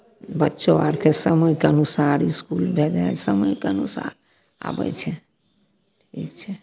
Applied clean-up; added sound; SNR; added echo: none; none; none; none.